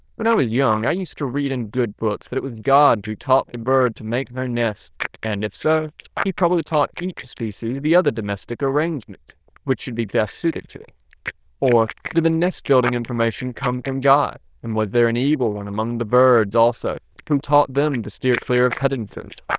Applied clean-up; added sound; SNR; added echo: neural diffusion model UNIVERSE++.